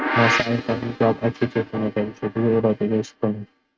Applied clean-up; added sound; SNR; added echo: neural mask model RNNoise.